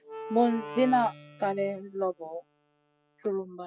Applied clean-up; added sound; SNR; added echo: classical method spectral subtraction.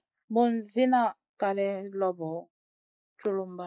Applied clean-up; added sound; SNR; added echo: neural mask model Resemble Enhance denoiser.